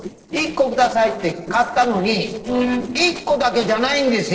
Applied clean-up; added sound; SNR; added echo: neural separator model SepFormer DNS4.